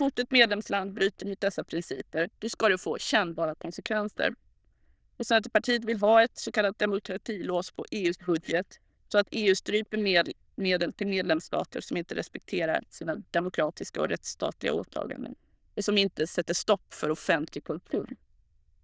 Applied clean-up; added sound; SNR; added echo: neural diffusion model UNIVERSE++.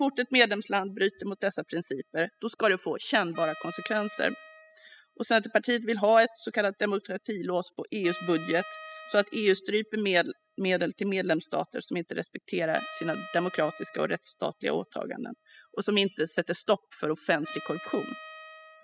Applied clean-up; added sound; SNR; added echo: classical method spectral subtraction.